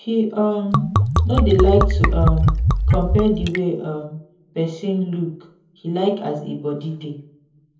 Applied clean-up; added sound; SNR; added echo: none; Liquid; -4 dB; reverberation time 0.6 s.